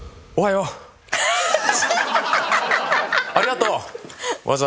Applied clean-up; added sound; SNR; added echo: none; none; none; none.